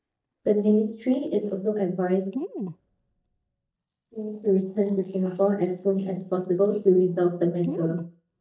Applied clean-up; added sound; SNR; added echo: neural mask model DeepFilterNet 3.